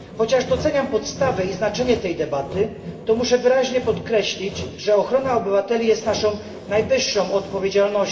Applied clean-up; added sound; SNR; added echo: none; Sawing; 13 dB; reverberation time 1.3 s.